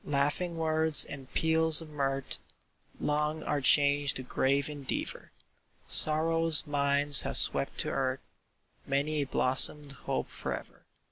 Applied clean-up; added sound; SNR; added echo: none; none; none; none.